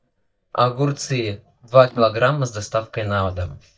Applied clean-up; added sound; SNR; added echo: neural mask model DeepFilterNet 3.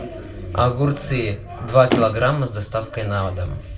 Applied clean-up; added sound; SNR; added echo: none; Motor vehicle (road); 5 dB; reverberation time 0.2 s.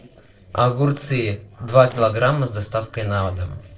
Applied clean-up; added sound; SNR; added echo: neural separator model SepFormer DNS4.